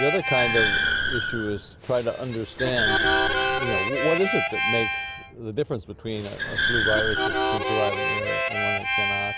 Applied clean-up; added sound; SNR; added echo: none; Harmonica + Car; -3 dB; none.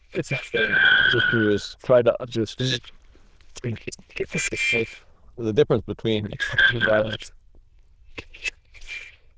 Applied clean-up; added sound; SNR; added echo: neural diffusion model UNIVERSE++.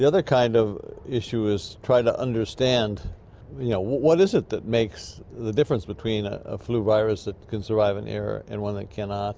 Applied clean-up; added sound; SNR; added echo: none; none; none; none.